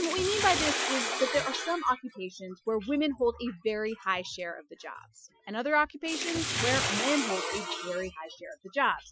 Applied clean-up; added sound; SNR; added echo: classical method Wiener filter.